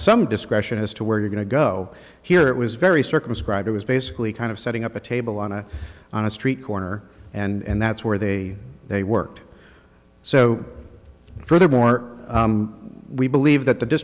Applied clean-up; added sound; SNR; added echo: none; none; none; none.